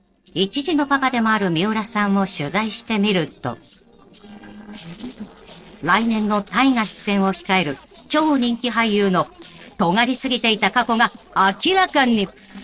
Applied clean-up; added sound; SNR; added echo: neural separator model SepFormer DNS4.